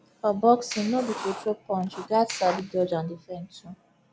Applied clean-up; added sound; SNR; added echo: none; Writing + Clapping; 12 dB; none.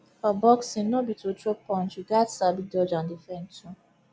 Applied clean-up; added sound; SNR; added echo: none; none; none; none.